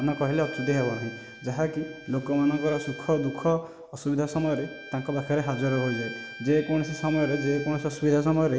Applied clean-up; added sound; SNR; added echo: none; Bowed string instrument; 15 dB; none.